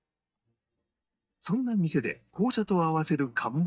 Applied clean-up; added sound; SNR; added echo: neural mask model DeepFilterNet 3.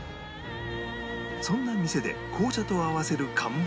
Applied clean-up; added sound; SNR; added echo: none; none; none; none.